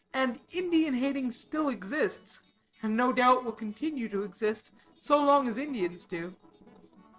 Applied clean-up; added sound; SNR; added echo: neural separator model SepFormer DNS4.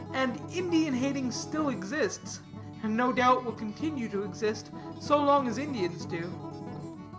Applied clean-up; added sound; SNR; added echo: none; Acoustic guitar; 10 dB; none.